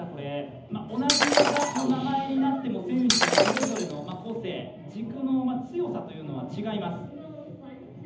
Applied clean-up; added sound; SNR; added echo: none; Shatter; -3 dB; reverberation time 0.8 s.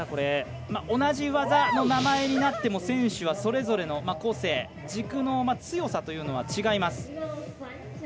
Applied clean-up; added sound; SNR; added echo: none; none; none; none.